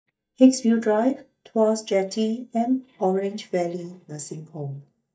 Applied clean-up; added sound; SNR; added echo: neural mask model DeepFilterNet 3.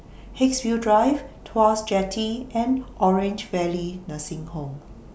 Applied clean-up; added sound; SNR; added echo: none; none; none; none.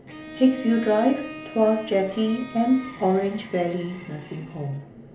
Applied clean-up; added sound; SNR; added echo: none; Bowed string instrument; 16 dB; reverberation time 0.3 s.